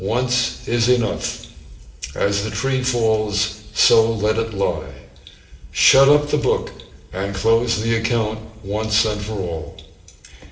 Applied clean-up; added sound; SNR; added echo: none; none; none; reverberation time 0.7 s.